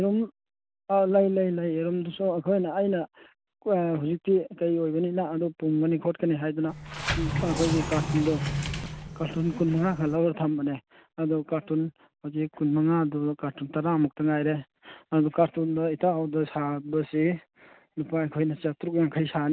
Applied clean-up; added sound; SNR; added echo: none; Sliding door; 4 dB; none.